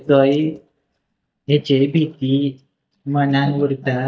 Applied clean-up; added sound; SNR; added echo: neural mask model DeepFilterNet 3.